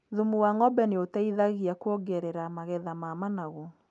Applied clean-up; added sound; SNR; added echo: none; none; none; none.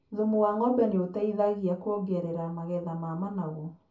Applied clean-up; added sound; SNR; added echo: none; none; none; reverberation time 0.2 s.